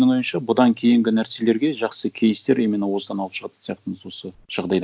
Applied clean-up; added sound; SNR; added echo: none; none; none; none.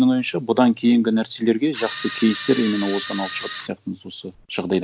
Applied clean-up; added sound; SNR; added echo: none; Camera; 11 dB; none.